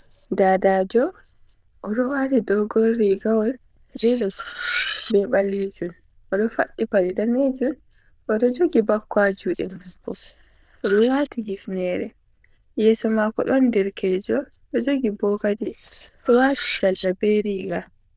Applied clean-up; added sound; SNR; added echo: neural diffusion model UNIVERSE++.